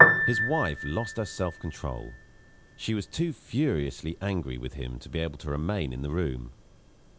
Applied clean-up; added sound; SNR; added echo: none; Piano; -1 dB; none.